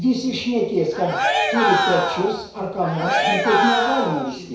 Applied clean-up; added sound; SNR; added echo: none; Cheering; -1 dB; reverberation time 0.6 s.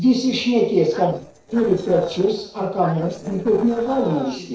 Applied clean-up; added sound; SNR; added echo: neural separator model SepFormer DNS4.